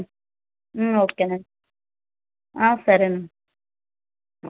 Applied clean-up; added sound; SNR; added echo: none; none; none; none.